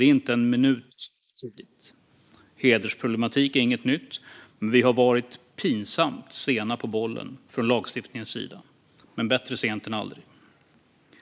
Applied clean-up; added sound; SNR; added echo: neural mask model Resemble Enhance denoiser.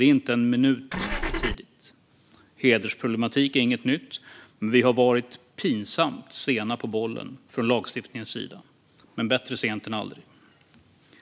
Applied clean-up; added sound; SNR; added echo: none; Engine / Car; 2 dB; none.